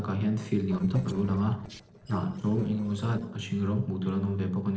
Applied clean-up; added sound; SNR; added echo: neural separator model SepFormer DNS4.